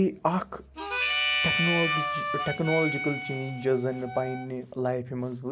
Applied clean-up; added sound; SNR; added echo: none; Harmonica; 0 dB; none.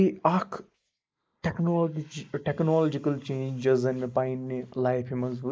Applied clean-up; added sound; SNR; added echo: neural mask model Resemble Enhance denoiser.